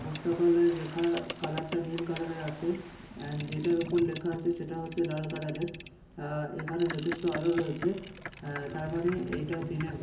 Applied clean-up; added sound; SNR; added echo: none; Boat, Water vehicle; 12 dB; reverberation time 0.3 s.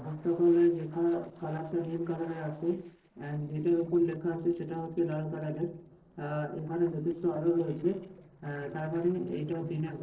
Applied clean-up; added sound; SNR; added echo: neural separator model SepFormer DNS4.